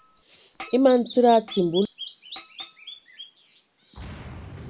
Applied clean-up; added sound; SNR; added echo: none; Boom + Bird vocalization, bird call, bird song; 16 dB; none.